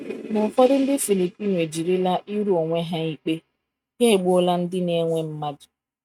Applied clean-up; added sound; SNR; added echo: neural mask model RNNoise.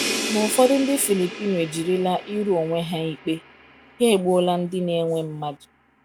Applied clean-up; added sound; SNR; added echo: none; Crash cymbal; 11 dB; none.